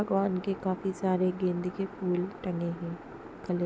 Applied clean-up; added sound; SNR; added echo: none; none; none; none.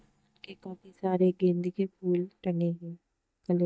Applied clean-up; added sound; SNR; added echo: neural mask model DeepFilterNet 3.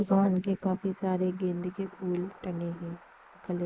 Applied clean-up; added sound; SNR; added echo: neural mask model Resemble Enhance denoiser.